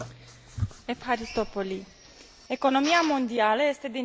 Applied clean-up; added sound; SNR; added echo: none; Drill; 16 dB; none.